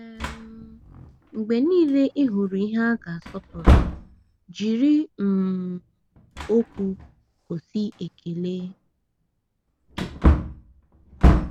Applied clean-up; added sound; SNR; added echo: none; Wood; 0 dB; none.